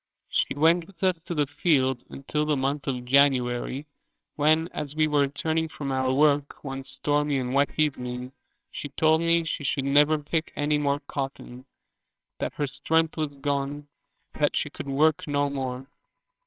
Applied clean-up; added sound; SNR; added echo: neural separator model SepFormer WHAMR!.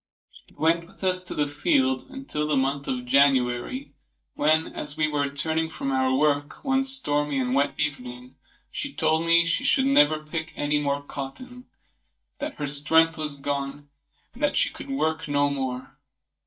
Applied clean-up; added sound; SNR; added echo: neural mask model DeepFilterNet 3.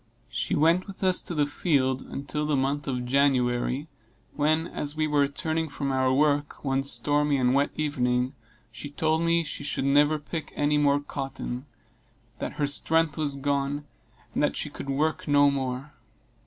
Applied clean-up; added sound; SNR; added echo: none; none; none; none.